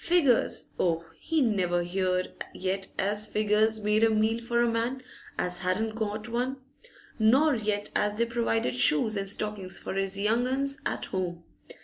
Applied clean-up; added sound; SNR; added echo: none; none; none; none.